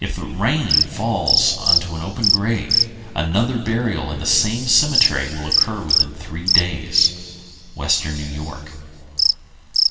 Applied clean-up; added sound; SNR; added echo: none; Cricket; 0 dB; reverberation time 2.4 s.